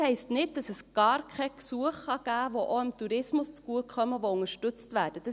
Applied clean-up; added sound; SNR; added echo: none; none; none; none.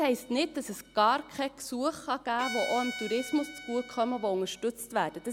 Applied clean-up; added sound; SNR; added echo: none; Bowed string instrument; 14 dB; none.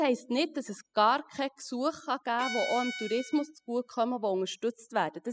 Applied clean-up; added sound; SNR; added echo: classical method spectral subtraction.